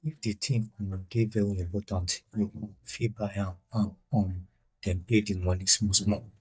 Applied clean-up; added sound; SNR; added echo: neural mask model DeepFilterNet 3.